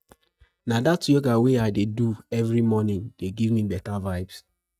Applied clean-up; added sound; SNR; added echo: neural mask model DeepFilterNet 3.